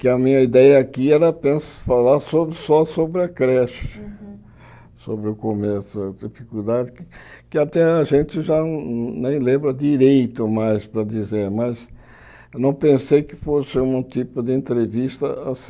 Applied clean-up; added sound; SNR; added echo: none; none; none; none.